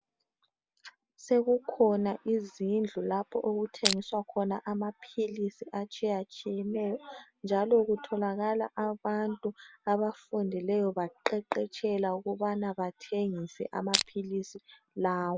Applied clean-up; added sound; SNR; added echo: none; Crushing; -1 dB; none.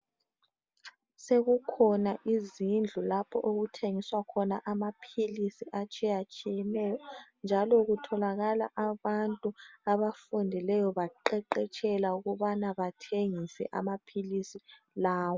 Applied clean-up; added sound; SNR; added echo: none; none; none; none.